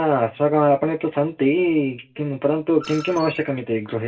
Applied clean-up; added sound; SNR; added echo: none; Screech; 20 dB; reverberation time 0.2 s.